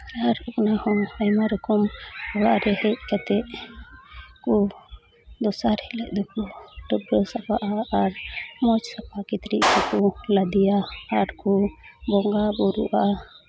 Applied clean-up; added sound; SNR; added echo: none; Clapping; 4 dB; none.